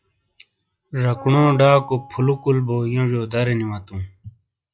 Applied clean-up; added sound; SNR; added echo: classical method log-MMSE.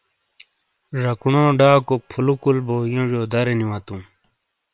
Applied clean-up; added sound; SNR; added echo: neural separator model SepFormer WHAM!.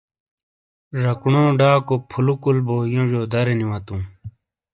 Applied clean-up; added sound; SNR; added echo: neural mask model DeepFilterNet 3.